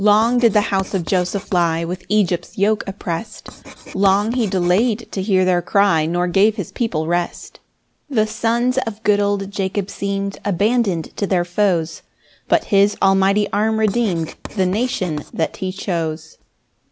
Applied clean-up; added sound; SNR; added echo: none; Writing; 19 dB; none.